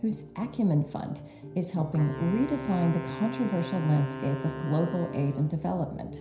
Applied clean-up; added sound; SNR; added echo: none; Wind instrument, woodwind instrument; 12 dB; reverberation time 0.5 s.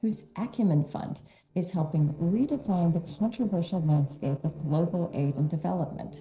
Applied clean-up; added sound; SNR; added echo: neural separator model SepFormer DNS4.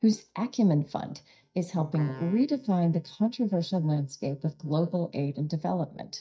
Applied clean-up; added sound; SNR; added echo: neural mask model DeepFilterNet 3.